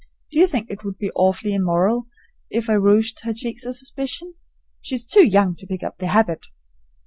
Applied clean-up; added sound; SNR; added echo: none; none; none; none.